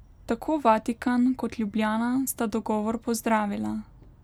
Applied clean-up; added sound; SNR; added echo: none; none; none; none.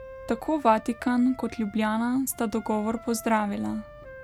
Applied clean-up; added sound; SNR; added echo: none; Wind instrument, woodwind instrument; 20 dB; none.